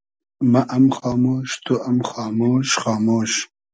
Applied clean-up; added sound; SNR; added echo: none; none; none; none.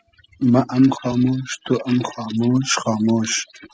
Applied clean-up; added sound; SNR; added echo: classical method spectral subtraction.